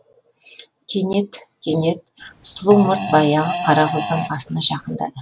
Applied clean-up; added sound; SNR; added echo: none; Fart; 7 dB; none.